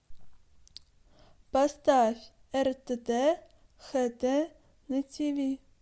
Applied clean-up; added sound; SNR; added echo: none; none; none; none.